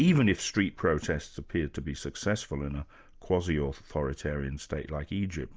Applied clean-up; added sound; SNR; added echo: none; none; none; none.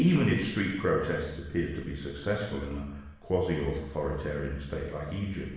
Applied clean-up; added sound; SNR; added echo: none; none; none; reverberation time 0.9 s.